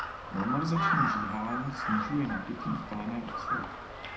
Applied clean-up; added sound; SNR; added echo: none; Crow; 0 dB; reverberation time 0.8 s.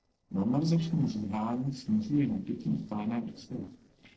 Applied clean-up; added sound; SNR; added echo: neural separator model SepFormer DNS4.